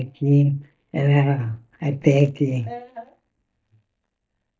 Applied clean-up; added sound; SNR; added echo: neural mask model DeepFilterNet 3.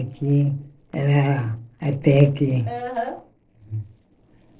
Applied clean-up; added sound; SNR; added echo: neural separator model SepFormer DNS4.